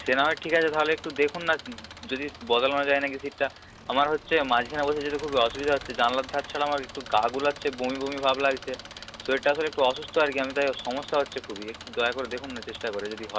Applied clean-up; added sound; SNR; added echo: none; Engine; 16 dB; none.